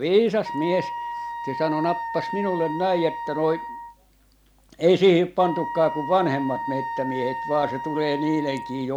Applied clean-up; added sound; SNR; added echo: none; Wind instrument, woodwind instrument; 8 dB; none.